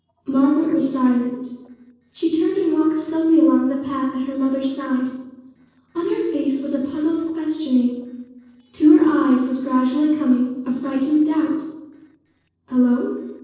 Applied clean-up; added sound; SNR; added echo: neural separator model SepFormer DNS4.